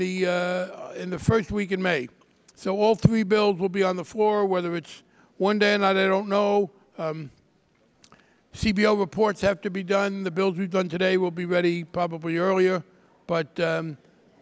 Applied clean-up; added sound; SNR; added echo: none; none; none; none.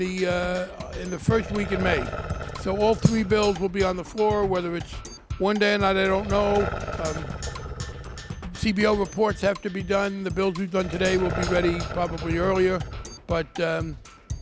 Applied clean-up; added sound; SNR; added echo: none; Growling + Percussion; 8 dB; none.